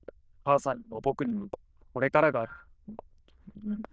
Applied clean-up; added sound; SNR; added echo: neural diffusion model UNIVERSE++.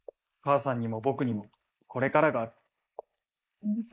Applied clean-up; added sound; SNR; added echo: neural mask model Resemble Enhance denoiser.